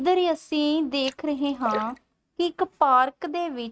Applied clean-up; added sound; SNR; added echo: neural mask model RNNoise.